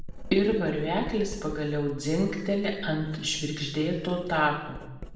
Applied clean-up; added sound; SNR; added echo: none; Writing; 12 dB; reverberation time 0.9 s.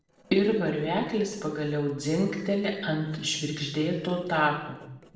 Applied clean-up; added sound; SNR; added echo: neural separator model SepFormer DNS4.